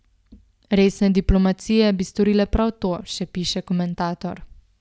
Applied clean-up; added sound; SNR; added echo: none; none; none; none.